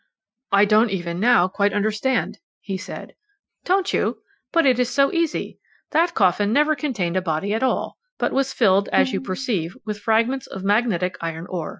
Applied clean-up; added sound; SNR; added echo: classical method Wiener filter.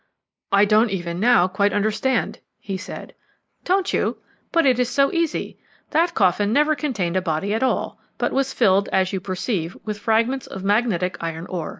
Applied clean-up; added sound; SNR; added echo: neural mask model Resemble Enhance denoiser.